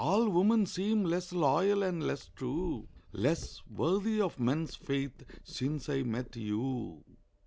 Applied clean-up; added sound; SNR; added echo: none; Purr; 19 dB; none.